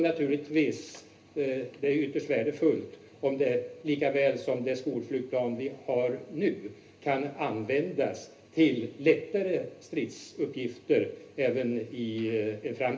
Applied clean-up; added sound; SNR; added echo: none; none; none; reverberation time 0.3 s.